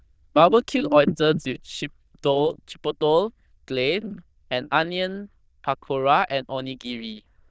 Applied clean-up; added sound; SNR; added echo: neural diffusion model UNIVERSE++.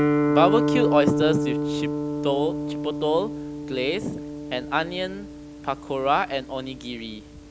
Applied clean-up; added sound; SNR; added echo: none; Guitar; 1 dB; none.